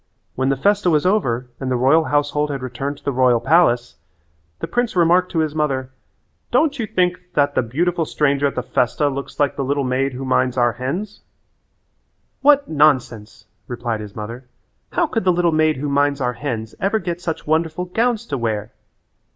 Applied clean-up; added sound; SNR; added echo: none; none; none; none.